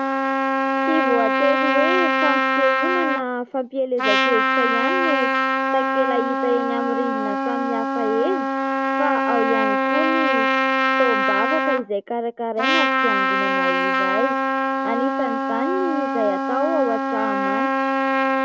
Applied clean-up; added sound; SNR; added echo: none; Trumpet; -4 dB; none.